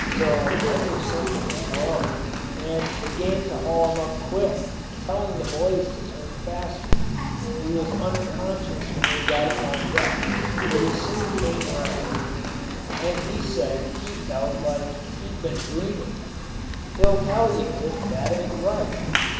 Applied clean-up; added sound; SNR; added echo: none; Applause; -1 dB; reverberation time 1.0 s.